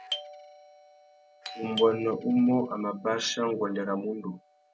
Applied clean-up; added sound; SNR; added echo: none; Doorbell; 14 dB; none.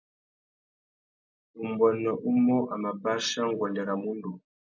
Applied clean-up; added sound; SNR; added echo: none; none; none; none.